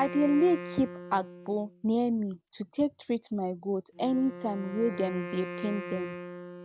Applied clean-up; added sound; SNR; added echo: none; Wind instrument, woodwind instrument; 12 dB; none.